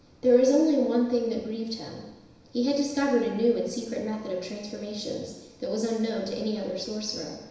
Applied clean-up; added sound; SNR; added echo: none; none; none; reverberation time 1.0 s.